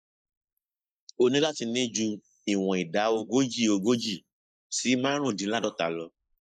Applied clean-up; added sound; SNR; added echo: neural mask model Resemble Enhance denoiser.